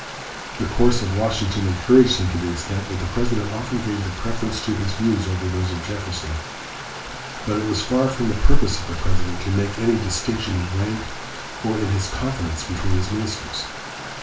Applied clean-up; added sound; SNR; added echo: none; Stream; 12 dB; reverberation time 0.2 s.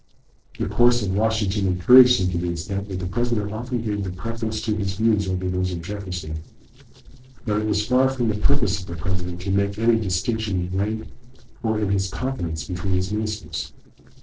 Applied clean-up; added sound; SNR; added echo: neural separator model SepFormer DNS4.